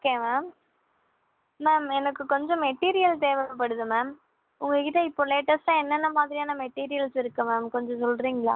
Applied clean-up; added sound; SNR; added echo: none; none; none; none.